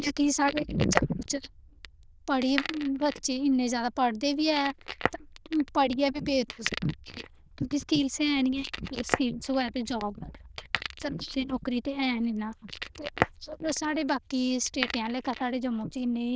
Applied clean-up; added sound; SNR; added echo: neural diffusion model UNIVERSE++.